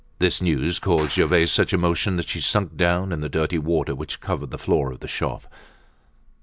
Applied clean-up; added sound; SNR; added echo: none; Clapping; 20 dB; none.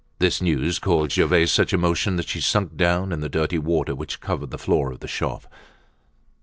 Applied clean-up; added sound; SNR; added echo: neural separator model SepFormer DNS4.